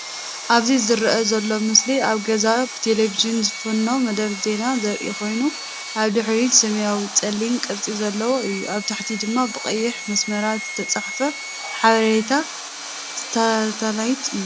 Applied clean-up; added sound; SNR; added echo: none; Sawing; 10 dB; none.